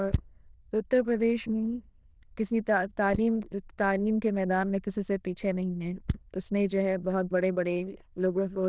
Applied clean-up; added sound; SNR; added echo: neural diffusion model UNIVERSE++.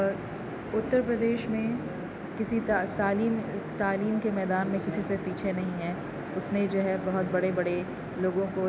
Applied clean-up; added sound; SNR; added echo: none; none; none; none.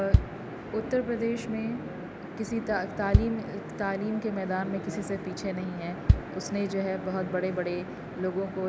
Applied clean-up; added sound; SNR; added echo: none; Bass drum; 1 dB; none.